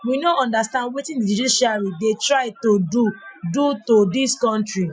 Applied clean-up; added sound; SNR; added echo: classical method Wiener filter.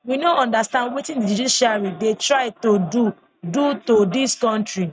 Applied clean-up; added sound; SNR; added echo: neural mask model RNNoise.